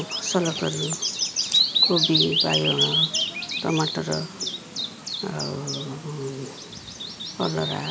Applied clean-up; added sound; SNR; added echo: none; Bird vocalization, bird call, bird song; -2 dB; none.